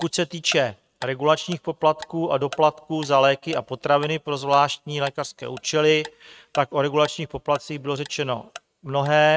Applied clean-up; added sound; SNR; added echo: neural mask model RNNoise.